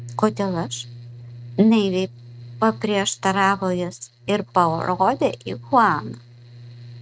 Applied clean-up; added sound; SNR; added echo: neural mask model RNNoise.